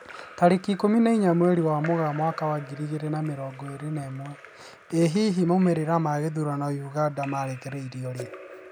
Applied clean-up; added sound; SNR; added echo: none; Drip / Trickle, dribble / Splash, splatter; 20 dB; none.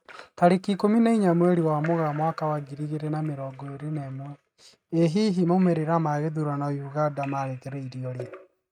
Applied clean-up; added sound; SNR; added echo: neural mask model RNNoise.